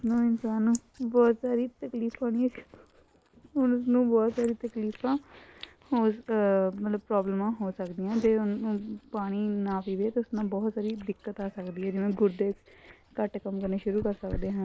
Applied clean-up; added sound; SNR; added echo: neural mask model Resemble Enhance denoiser.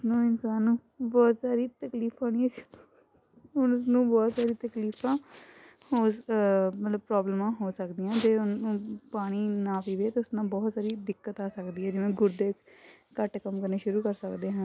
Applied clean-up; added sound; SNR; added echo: none; none; none; none.